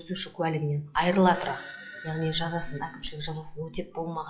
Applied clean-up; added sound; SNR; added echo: classical method log-MMSE.